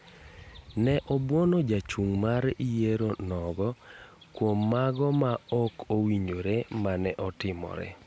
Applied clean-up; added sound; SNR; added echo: none; none; none; none.